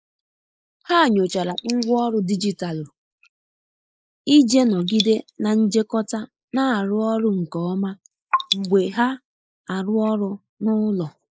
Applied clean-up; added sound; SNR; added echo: neural mask model Resemble Enhance denoiser.